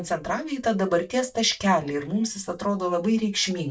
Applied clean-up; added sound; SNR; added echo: neural mask model DeepFilterNet 3.